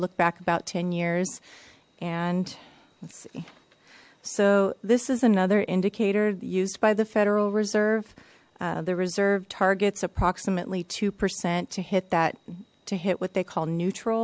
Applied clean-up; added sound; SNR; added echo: none; none; none; none.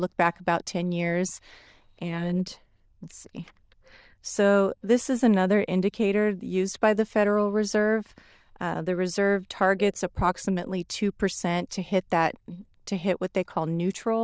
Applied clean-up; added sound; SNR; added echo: neural diffusion model UNIVERSE++.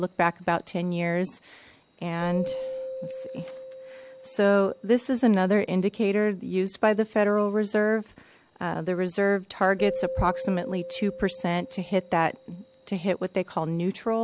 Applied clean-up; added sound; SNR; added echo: none; Keyboard (musical); 14 dB; none.